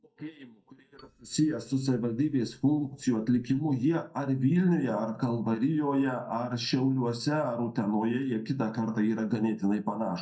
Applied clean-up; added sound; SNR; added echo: neural mask model DeepFilterNet 3.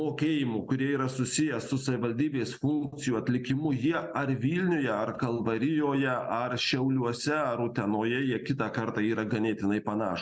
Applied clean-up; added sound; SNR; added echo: none; none; none; none.